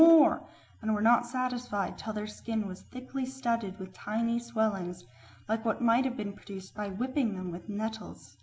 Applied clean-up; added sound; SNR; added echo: none; none; none; none.